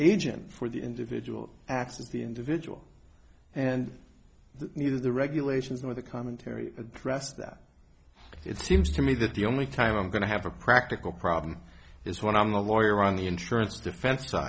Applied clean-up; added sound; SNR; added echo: none; none; none; none.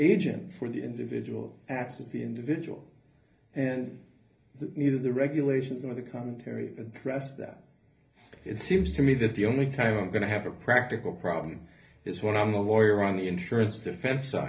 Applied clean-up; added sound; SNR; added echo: none; none; none; reverberation time 0.3 s.